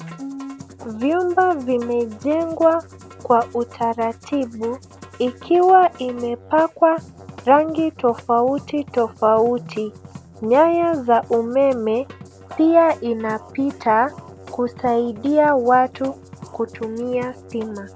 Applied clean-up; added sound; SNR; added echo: none; Musical instrument; 19 dB; none.